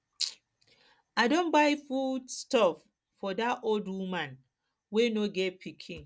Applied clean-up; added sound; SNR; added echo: none; none; none; none.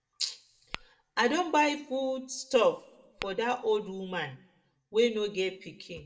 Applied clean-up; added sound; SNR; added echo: none; Tap / Glass; 20 dB; reverberation time 0.4 s.